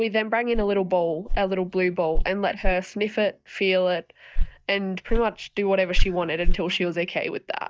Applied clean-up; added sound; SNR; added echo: neural mask model DeepFilterNet 3.